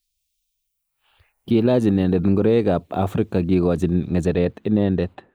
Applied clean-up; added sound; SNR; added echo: neural mask model Resemble Enhance denoiser.